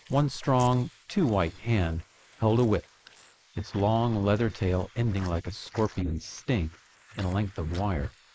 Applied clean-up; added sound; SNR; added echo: neural mask model Resemble Enhance denoiser.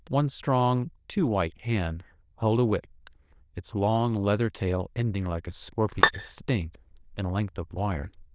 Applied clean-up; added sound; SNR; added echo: neural diffusion model UNIVERSE++.